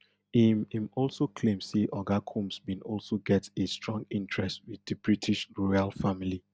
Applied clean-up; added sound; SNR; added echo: none; none; none; none.